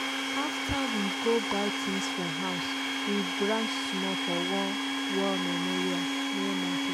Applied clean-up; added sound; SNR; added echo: none; Domestic sounds, home sounds; -3 dB; none.